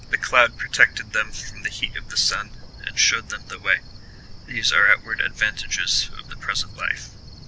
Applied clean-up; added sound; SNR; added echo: none; Cricket; 14 dB; none.